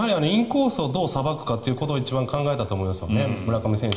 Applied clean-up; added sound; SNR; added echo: none; none; none; reverberation time 2.9 s.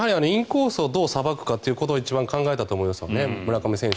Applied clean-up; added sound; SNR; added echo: none; none; none; none.